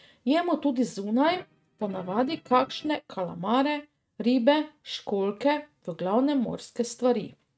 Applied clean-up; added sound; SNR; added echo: neural mask model RNNoise.